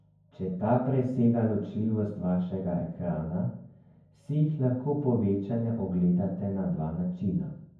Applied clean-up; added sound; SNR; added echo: none; none; none; reverberation time 0.9 s.